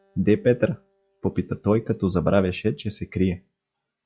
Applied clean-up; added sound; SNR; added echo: classical method log-MMSE.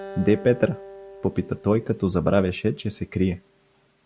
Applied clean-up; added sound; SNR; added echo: none; Acoustic guitar; 19 dB; none.